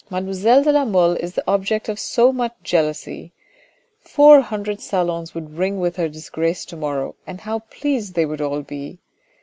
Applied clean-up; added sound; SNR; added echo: none; none; none; none.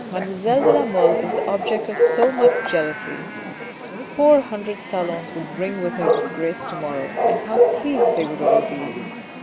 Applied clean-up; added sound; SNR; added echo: none; Bark / Chatter / Chirp, tweet / Livestock, farm animals, working animals; -2 dB; none.